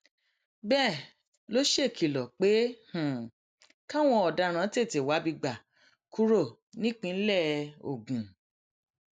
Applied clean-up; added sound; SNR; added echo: none; none; none; none.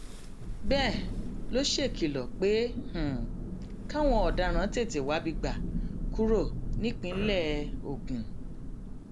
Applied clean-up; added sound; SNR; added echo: none; Thunder; 1 dB; none.